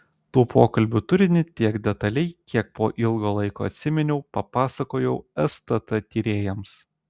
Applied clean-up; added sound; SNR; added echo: none; none; none; none.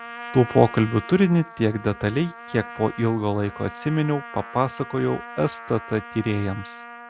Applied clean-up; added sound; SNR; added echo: none; Trumpet; 15 dB; none.